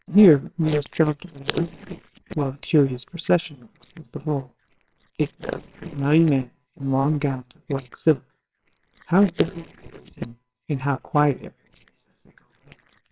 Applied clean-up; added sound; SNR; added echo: neural separator model SepFormer WHAMR!.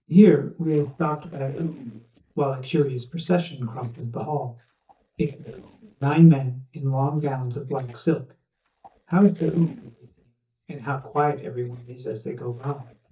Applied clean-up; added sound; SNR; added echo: neural mask model DeepFilterNet 3.